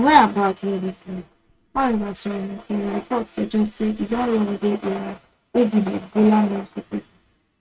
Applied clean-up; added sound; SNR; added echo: neural mask model RNNoise.